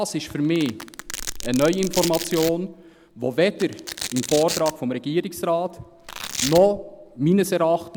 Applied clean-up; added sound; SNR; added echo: none; Domestic sounds, home sounds; 11 dB; none.